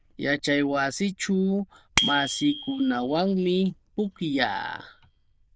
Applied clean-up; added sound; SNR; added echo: neural diffusion model UNIVERSE++.